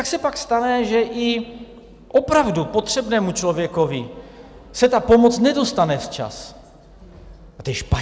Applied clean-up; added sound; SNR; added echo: none; none; none; none.